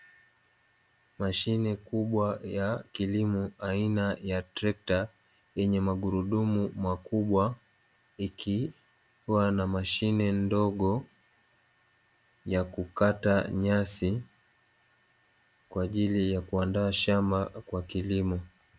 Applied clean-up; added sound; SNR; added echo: none; none; none; none.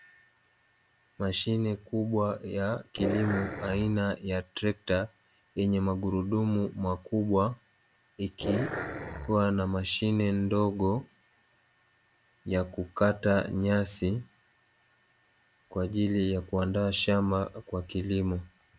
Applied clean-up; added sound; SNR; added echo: none; Growling; 5 dB; none.